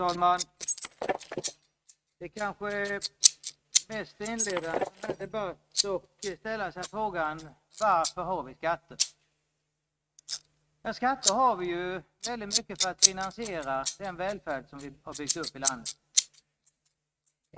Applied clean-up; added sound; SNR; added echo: neural mask model RNNoise.